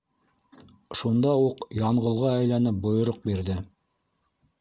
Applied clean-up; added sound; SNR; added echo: none; none; none; none.